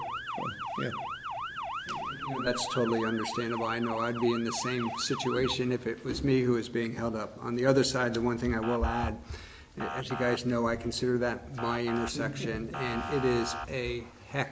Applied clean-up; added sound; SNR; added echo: none; Motor vehicle (road) / Siren; 9 dB; none.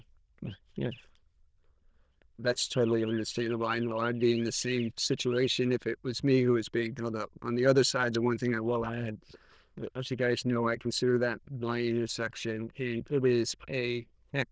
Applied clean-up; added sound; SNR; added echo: neural diffusion model UNIVERSE++.